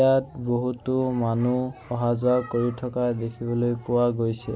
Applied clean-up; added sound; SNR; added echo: none; none; none; none.